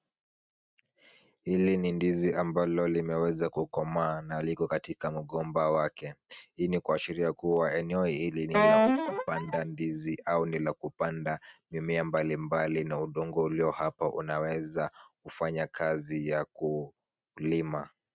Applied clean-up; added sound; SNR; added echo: neural mask model RNNoise.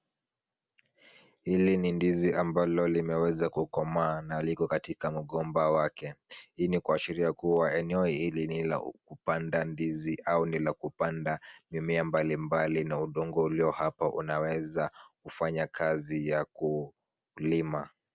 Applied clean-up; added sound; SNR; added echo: none; none; none; none.